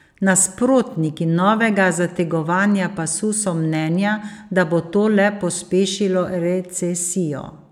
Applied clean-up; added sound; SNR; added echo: none; none; none; none.